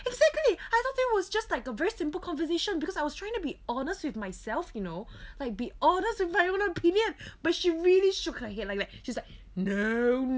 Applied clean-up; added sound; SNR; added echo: none; none; none; none.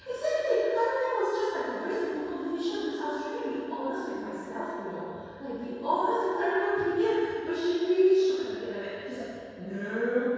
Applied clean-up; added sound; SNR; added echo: none; none; none; reverberation time 2.2 s.